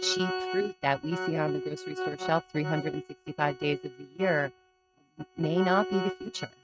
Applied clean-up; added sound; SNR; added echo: neural mask model RNNoise.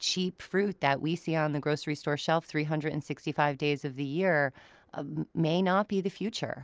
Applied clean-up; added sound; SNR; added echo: none; none; none; none.